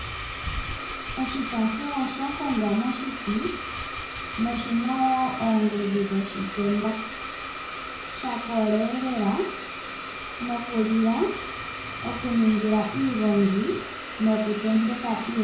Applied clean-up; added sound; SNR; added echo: none; Domestic sounds, home sounds; 7 dB; reverberation time 0.6 s.